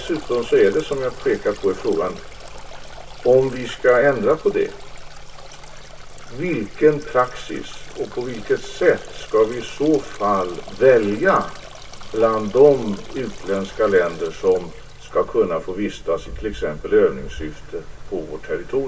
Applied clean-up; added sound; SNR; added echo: none; Stream; 20 dB; reverberation time 0.1 s.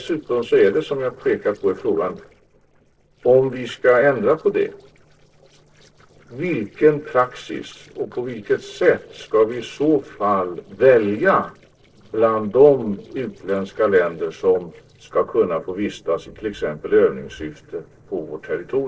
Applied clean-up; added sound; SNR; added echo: neural separator model SepFormer DNS4.